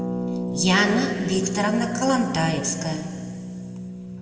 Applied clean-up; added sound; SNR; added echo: none; Harp; 5 dB; reverberation time 2.2 s.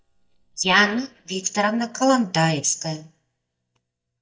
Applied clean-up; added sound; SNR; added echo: neural mask model DeepFilterNet 3.